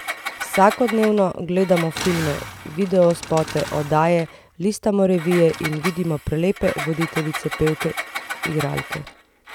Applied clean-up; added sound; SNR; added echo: none; Engine; 11 dB; none.